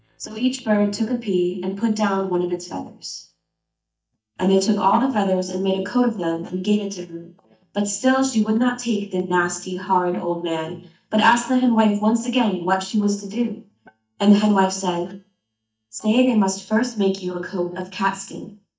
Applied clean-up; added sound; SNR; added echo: neural mask model DeepFilterNet 3.